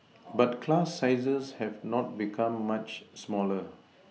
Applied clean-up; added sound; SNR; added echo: none; none; none; none.